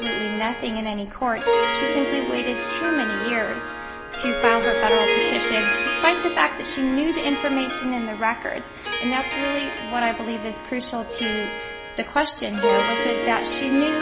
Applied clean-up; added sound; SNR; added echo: none; Harp; 0 dB; none.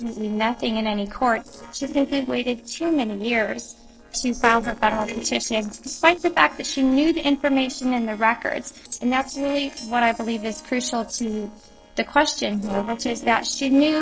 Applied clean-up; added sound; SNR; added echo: neural separator model SepFormer DNS4.